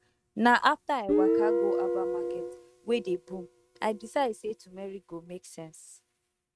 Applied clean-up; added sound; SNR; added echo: neural mask model RNNoise.